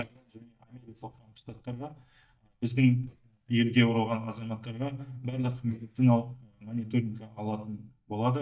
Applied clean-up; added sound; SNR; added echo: neural mask model DeepFilterNet 3.